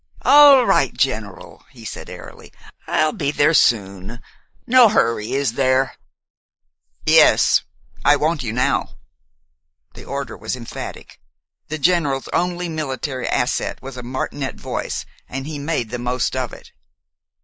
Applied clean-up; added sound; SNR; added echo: neural mask model Resemble Enhance denoiser.